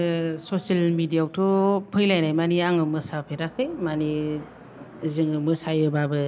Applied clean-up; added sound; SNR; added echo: none; none; none; none.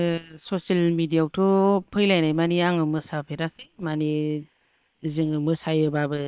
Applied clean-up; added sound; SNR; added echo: neural separator model SepFormer WHAM!.